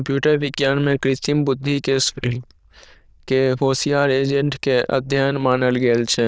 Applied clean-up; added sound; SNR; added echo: neural diffusion model UNIVERSE++.